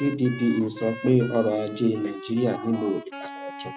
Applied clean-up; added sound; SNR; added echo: none; Wind instrument, woodwind instrument; 15 dB; none.